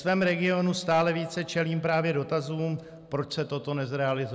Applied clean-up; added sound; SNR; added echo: none; none; none; none.